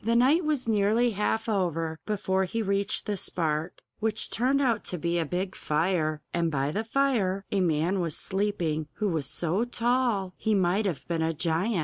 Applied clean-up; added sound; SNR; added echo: neural mask model Resemble Enhance denoiser.